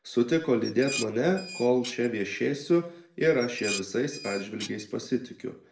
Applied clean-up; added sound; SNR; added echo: none; Dishes, pots, and pans; 12 dB; reverberation time 0.4 s.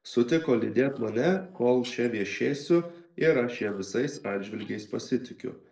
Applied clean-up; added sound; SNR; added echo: neural separator model SepFormer DNS4.